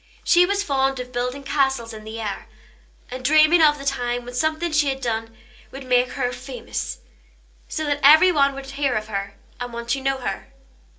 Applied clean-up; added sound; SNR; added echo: none; none; none; reverberation time 0.2 s.